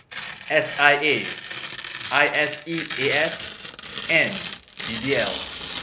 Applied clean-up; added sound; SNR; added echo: none; Tearing; 9 dB; none.